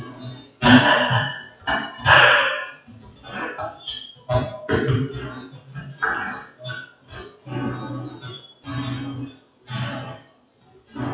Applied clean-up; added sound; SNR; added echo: classical method WPE with log-MMSE.